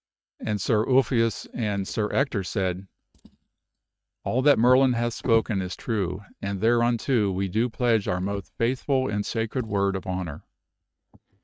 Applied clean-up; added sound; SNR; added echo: neural mask model RNNoise.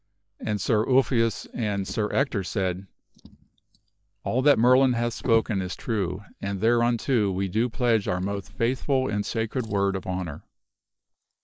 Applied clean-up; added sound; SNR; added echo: neural mask model Resemble Enhance denoiser.